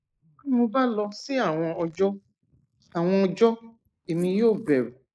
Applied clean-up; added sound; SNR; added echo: neural mask model Resemble Enhance denoiser.